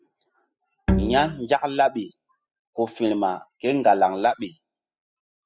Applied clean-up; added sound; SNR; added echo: classical method spectral subtraction.